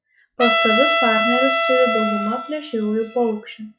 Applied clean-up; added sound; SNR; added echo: classical method log-MMSE.